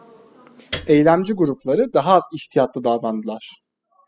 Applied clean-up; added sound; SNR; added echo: classical method spectral subtraction.